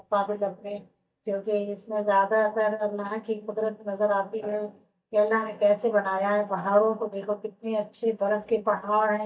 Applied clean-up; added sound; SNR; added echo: neural mask model DeepFilterNet 3.